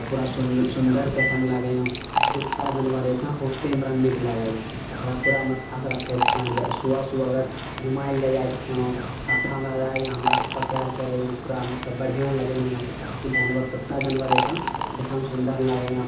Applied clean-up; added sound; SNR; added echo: none; Liquid; 3 dB; reverberation time 0.6 s.